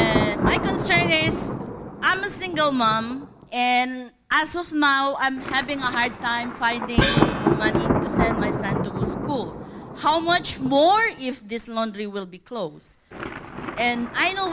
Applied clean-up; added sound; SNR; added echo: none; Gong + Thunder; 3 dB; none.